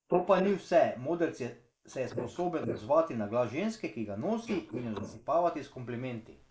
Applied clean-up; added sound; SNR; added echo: neural mask model Resemble Enhance denoiser.